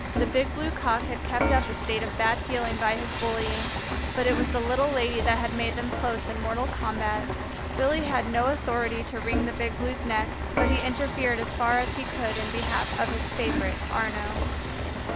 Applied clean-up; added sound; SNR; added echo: none; Frying (food) / Dishes, pots, and pans; 0 dB; none.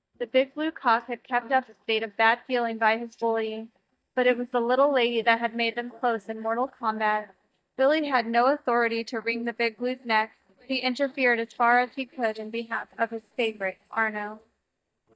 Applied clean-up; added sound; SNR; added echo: neural mask model DeepFilterNet 3.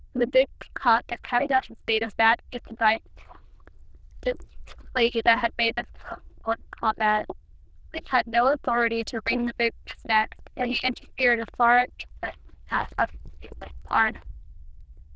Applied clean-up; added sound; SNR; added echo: neural diffusion model UNIVERSE++.